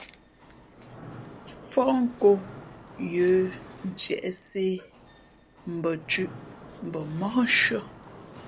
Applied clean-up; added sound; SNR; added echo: none; Mechanisms; 17 dB; none.